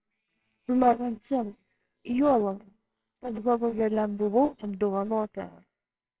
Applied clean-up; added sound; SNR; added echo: neural separator model SepFormer WHAMR!.